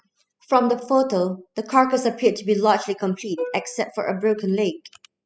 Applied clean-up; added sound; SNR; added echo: classical method spectral subtraction.